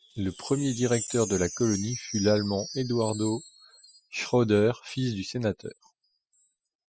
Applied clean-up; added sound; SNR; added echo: classical method spectral subtraction.